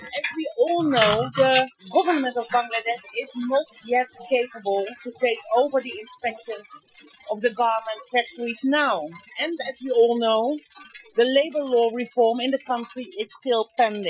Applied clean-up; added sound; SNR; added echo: classical method Wiener filter.